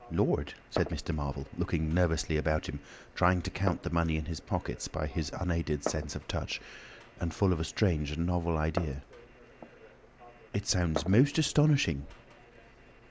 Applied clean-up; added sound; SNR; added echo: none; Glass; 14 dB; none.